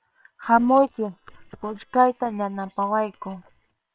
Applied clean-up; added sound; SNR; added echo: neural separator model SepFormer WHAM!.